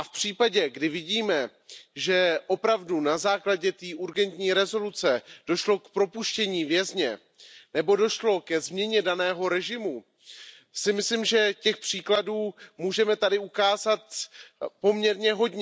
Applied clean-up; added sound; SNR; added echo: none; none; none; none.